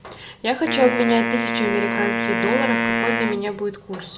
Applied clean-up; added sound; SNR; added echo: none; Wind instrument, woodwind instrument; 0 dB; none.